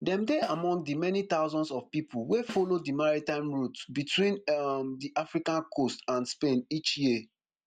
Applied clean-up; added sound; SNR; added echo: none; Snare drum; 20 dB; none.